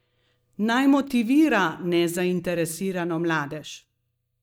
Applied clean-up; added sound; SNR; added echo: neural mask model DeepFilterNet 3.